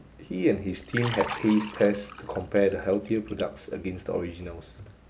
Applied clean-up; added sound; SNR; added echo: none; Liquid; 13 dB; none.